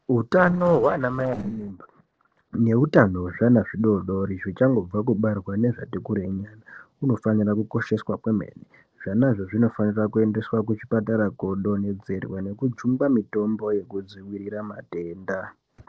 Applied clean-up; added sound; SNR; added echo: neural separator model SepFormer DNS4.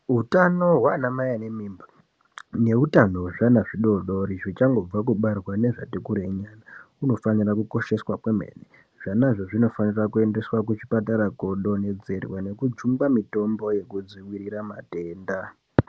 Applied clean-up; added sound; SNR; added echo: none; none; none; none.